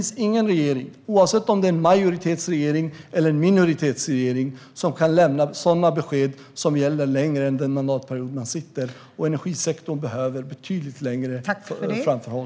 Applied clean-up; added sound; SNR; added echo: none; none; none; none.